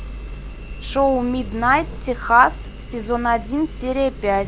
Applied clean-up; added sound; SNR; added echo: none; Engine + Train; 11 dB; none.